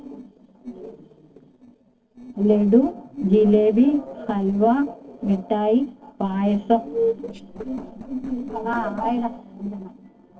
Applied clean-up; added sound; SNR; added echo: neural separator model SepFormer DNS4.